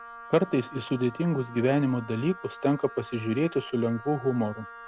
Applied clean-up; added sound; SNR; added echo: none; Wind instrument, woodwind instrument; 17 dB; none.